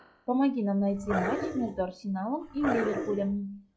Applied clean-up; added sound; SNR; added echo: classical method log-MMSE.